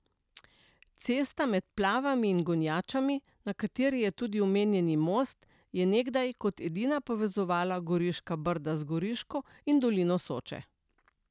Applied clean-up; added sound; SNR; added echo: none; none; none; none.